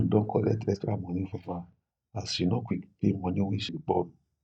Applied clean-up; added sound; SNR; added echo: neural mask model DeepFilterNet 3.